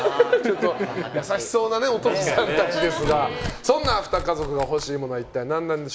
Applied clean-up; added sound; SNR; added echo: none; Tearing; 13 dB; none.